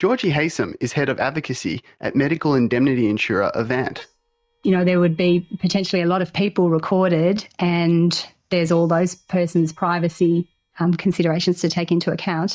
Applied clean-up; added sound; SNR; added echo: neural mask model DeepFilterNet 3.